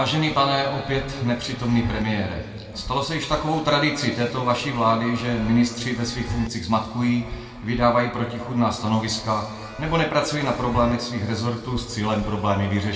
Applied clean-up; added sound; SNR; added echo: none; Chime; 15 dB; reverberation time 2.0 s.